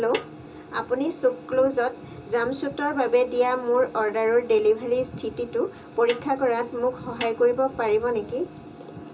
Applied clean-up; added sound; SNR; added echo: none; Snare drum; 15 dB; reverberation time 0.2 s.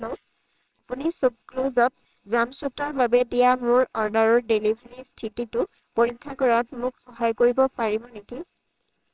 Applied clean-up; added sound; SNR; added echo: neural separator model SepFormer WHAMR!.